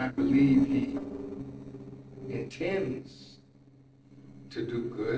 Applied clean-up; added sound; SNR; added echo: neural separator model SepFormer DNS4.